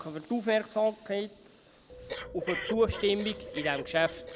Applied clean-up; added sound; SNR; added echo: none; Breathing; 10 dB; none.